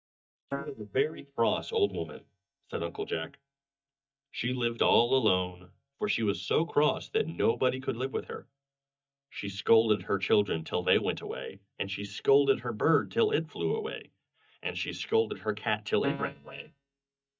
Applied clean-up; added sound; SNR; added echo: neural mask model DeepFilterNet 3.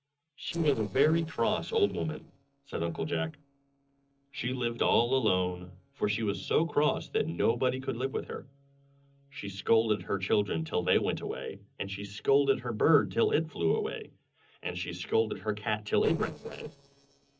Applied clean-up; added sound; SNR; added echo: neural separator model SepFormer DNS4.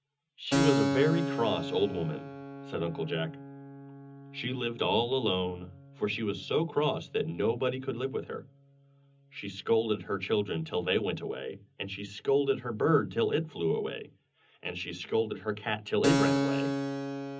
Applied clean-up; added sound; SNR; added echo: none; Keyboard (musical); 5 dB; reverberation time 0.4 s.